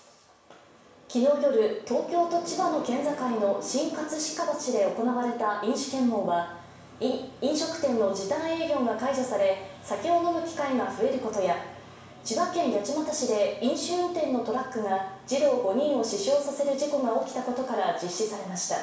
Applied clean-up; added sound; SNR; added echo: none; none; none; reverberation time 0.7 s.